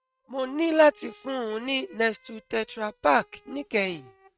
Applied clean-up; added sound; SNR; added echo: neural mask model RNNoise.